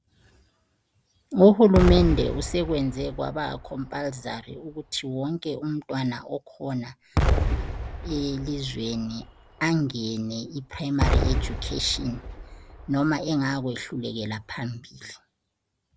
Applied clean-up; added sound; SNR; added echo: none; Explosion; 2 dB; none.